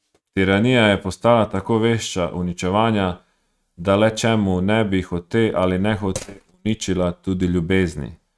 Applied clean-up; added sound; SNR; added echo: neural mask model RNNoise.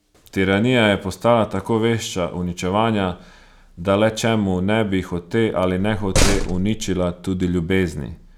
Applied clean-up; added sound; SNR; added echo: none; Slam; 0 dB; none.